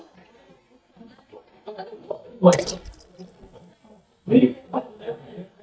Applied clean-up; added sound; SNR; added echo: neural mask model DeepFilterNet 3.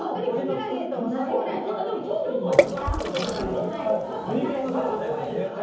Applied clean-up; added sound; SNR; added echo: none; Water / Splash, splatter; 2 dB; reverberation time 0.7 s.